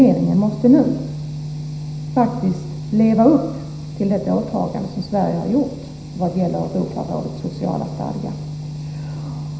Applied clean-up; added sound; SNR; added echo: none; none; none; reverberation time 0.9 s.